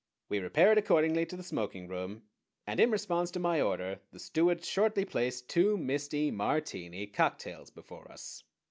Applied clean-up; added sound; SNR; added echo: none; none; none; none.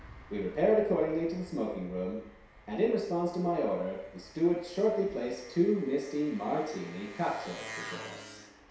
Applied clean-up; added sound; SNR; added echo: none; Engine; 18 dB; reverberation time 0.7 s.